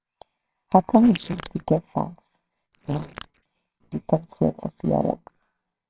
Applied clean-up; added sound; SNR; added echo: neural separator model SepFormer WHAMR!.